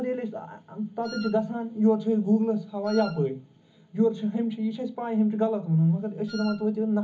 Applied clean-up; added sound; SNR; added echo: none; Wind instrument, woodwind instrument; 16 dB; reverberation time 0.4 s.